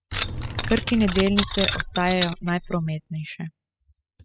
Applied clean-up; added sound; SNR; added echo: classical method spectral subtraction.